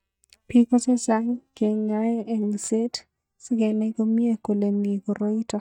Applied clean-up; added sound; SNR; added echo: neural mask model DeepFilterNet 3.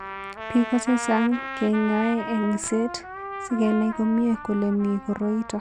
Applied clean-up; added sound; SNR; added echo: none; Trumpet; 10 dB; none.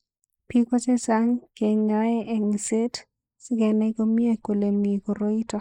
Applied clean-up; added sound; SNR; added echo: neural mask model Resemble Enhance denoiser.